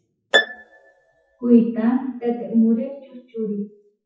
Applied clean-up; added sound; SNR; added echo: classical method WPE with log-MMSE.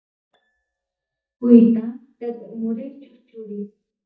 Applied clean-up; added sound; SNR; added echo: neural mask model DeepFilterNet 3.